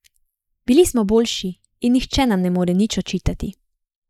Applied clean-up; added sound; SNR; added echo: neural mask model Resemble Enhance denoiser.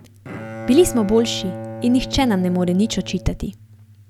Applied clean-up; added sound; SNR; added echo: none; Bowed string instrument; 12 dB; none.